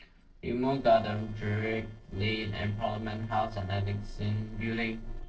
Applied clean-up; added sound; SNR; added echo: neural separator model SepFormer DNS4.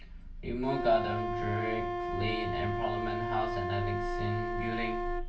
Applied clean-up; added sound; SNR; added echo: none; Wind instrument, woodwind instrument; 1 dB; reverberation time 0.3 s.